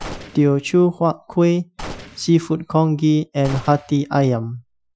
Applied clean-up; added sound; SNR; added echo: classical method Wiener filter.